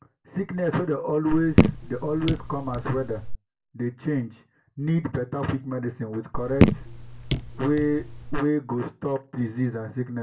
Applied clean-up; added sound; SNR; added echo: none; Raindrop / Drip; -2 dB; reverberation time 0.2 s.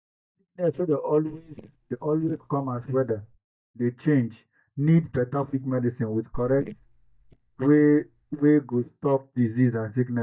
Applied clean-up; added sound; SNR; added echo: neural mask model DeepFilterNet 3.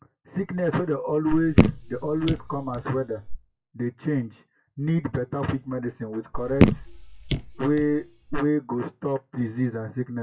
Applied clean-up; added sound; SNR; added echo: classical method WPE with log-MMSE.